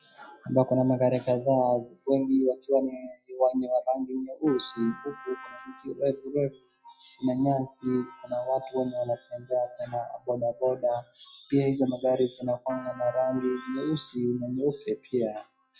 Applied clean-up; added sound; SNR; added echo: classical method log-MMSE.